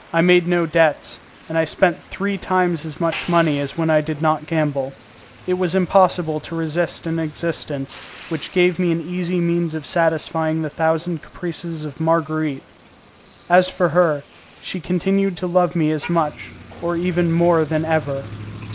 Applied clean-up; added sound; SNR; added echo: none; Motor vehicle (road); 20 dB; none.